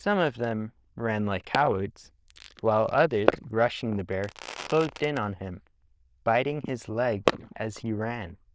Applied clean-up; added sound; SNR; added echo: neural diffusion model UNIVERSE++.